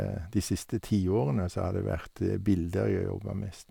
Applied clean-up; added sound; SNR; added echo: none; none; none; none.